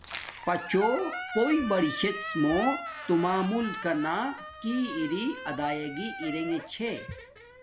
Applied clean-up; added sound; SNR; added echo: none; Squeak; 9 dB; none.